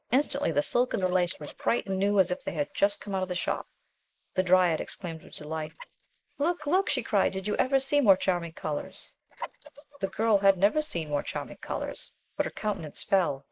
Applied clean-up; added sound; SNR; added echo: neural mask model Resemble Enhance denoiser.